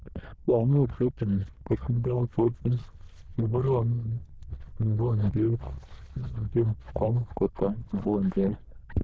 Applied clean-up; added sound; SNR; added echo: neural diffusion model UNIVERSE++.